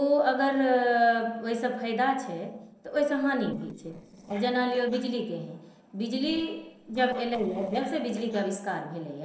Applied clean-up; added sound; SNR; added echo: neural separator model SepFormer DNS4.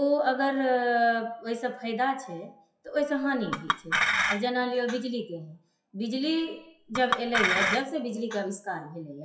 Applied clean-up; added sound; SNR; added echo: classical method WPE with log-MMSE.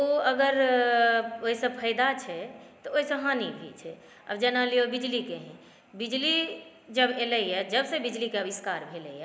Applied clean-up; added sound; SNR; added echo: none; none; none; none.